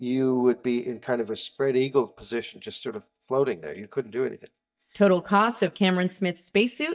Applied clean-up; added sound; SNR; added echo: neural mask model DeepFilterNet 3.